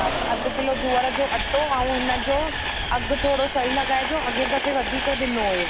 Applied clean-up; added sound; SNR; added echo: none; Train; 2 dB; none.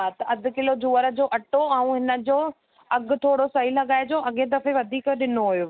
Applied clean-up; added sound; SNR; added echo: none; none; none; none.